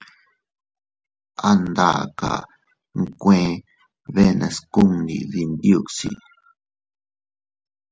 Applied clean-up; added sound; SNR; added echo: none; none; none; none.